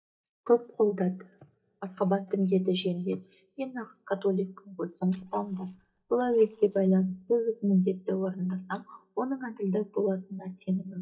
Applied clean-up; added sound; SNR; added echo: neural mask model DeepFilterNet 3.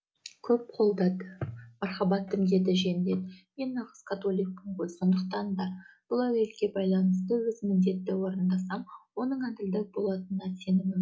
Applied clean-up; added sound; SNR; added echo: none; none; none; none.